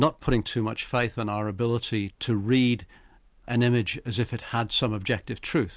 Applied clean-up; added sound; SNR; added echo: none; none; none; none.